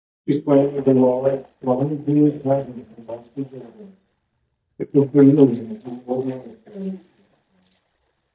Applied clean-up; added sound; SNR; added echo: neural mask model DeepFilterNet 3.